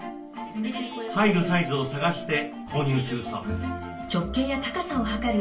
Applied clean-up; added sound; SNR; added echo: none; Livestock, farm animals, working animals; 19 dB; reverberation time 0.3 s.